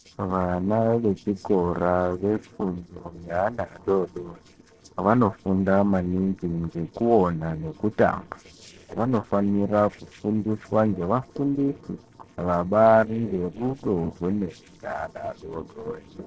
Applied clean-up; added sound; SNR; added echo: neural separator model SepFormer DNS4.